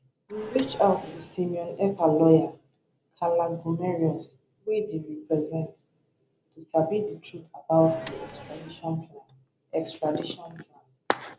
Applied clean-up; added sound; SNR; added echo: none; Microwave oven; 15 dB; none.